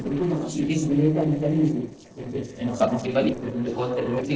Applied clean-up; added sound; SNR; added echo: neural separator model SepFormer DNS4.